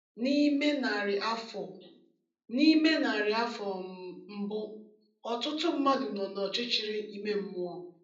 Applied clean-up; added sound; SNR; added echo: none; none; none; reverberation time 0.6 s.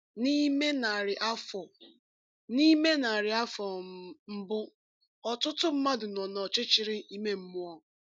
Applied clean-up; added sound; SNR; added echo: none; none; none; none.